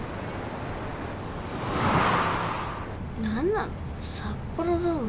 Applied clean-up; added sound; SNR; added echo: none; Mechanisms; 12 dB; none.